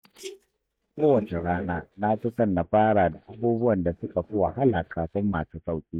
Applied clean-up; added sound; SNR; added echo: neural mask model DeepFilterNet 3.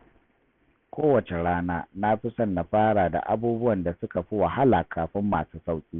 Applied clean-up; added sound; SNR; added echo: none; none; none; none.